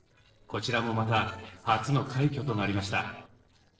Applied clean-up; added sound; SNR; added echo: neural separator model SepFormer DNS4.